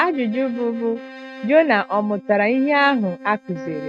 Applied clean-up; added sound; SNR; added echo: neural mask model RNNoise.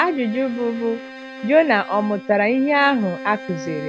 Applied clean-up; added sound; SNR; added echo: none; Bowed string instrument; 14 dB; none.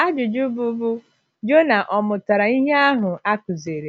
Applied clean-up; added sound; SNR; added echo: none; none; none; none.